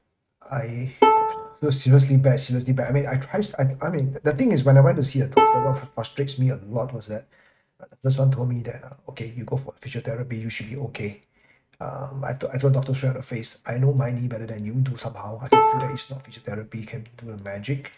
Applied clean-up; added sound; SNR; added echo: neural mask model RNNoise.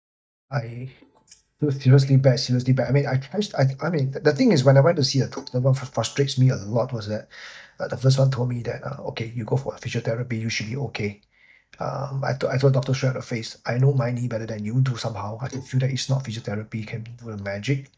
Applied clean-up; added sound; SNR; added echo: neural mask model DeepFilterNet 3.